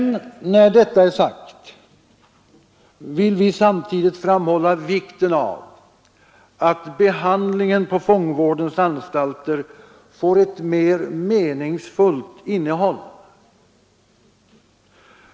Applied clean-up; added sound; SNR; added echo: none; none; none; none.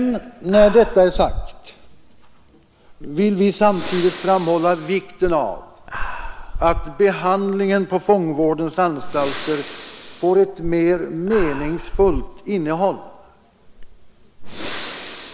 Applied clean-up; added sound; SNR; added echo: none; Breathing; 9 dB; none.